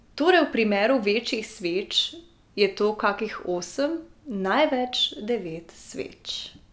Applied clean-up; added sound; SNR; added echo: none; none; none; none.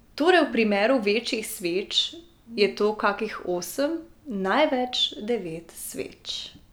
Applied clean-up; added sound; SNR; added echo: none; Brass instrument; 15 dB; none.